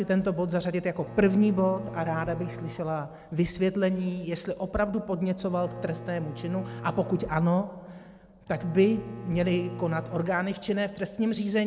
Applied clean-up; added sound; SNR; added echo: none; Bowed string instrument; 14 dB; none.